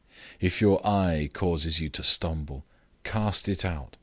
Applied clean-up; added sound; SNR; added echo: none; none; none; none.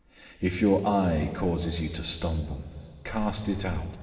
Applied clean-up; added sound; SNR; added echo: none; none; none; reverberation time 2.7 s.